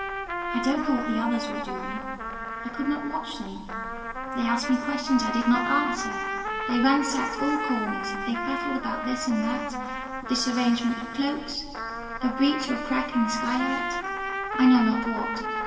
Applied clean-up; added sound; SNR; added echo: none; Trumpet; 5 dB; reverberation time 2.0 s.